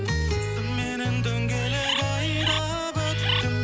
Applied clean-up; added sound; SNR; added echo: none; Bird; 4 dB; none.